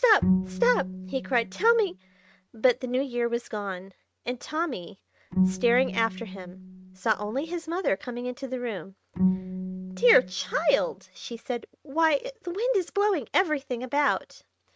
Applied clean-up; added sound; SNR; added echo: neural mask model RNNoise.